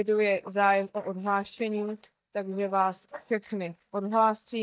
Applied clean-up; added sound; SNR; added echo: neural mask model DeepFilterNet 3.